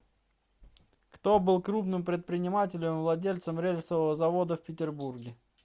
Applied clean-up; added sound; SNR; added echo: none; none; none; none.